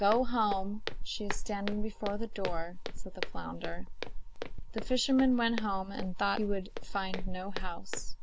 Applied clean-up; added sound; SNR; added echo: none; Walk, footsteps; 0 dB; none.